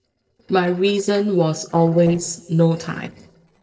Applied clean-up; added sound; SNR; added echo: neural separator model SepFormer DNS4.